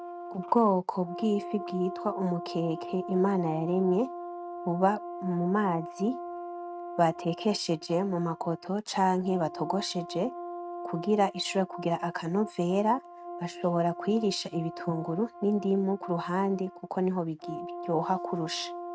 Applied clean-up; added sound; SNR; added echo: neural mask model RNNoise.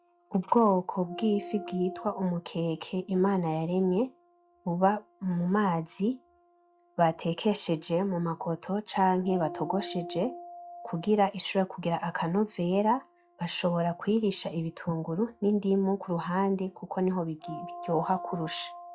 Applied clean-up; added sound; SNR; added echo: classical method log-MMSE.